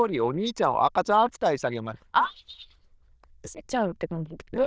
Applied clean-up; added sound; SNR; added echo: neural diffusion model UNIVERSE++.